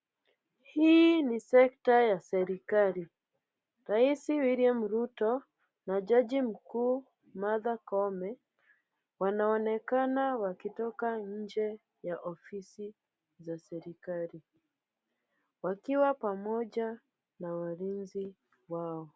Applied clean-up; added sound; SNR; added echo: none; none; none; none.